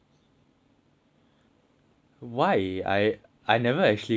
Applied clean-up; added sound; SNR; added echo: none; none; none; none.